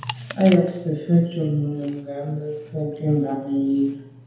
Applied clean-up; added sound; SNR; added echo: none; Chewing, mastication; 19 dB; reverberation time 1.0 s.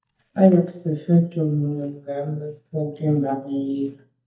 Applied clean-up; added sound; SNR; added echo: neural mask model DeepFilterNet 3.